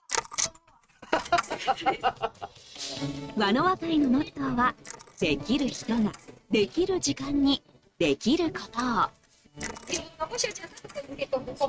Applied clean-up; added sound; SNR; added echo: neural mask model RNNoise.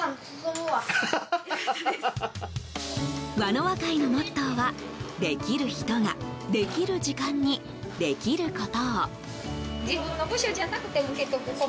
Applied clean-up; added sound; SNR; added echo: none; none; none; none.